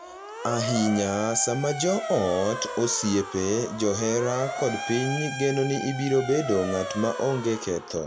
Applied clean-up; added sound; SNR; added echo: none; Motor vehicle (road) / Siren; 8 dB; none.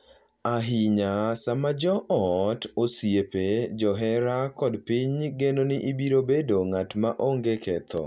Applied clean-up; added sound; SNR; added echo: none; none; none; none.